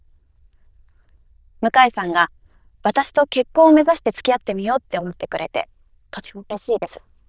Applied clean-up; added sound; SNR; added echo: neural diffusion model UNIVERSE++.